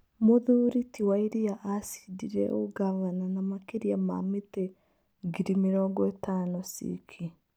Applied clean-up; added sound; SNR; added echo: none; none; none; none.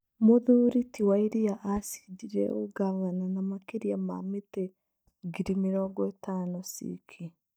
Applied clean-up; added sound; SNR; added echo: neural mask model DeepFilterNet 3.